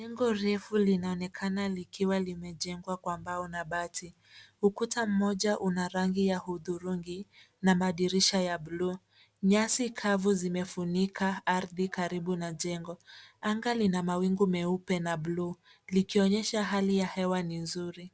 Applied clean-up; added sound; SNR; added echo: none; none; none; none.